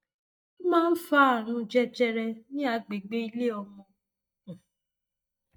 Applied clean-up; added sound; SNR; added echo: neural mask model DeepFilterNet 3.